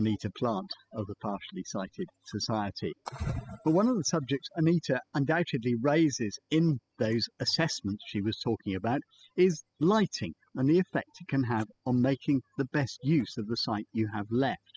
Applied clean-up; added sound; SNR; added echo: classical method spectral subtraction.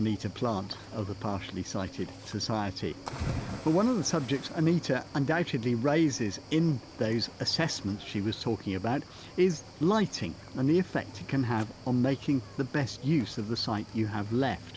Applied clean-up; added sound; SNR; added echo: none; Cricket / Waves, surf; 14 dB; none.